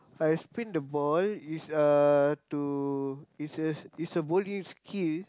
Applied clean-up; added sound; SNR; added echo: none; none; none; none.